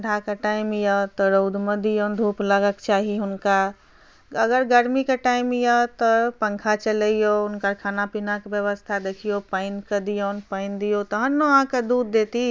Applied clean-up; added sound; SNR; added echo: none; none; none; none.